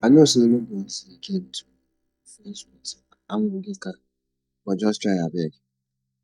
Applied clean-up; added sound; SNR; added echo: neural mask model DeepFilterNet 3.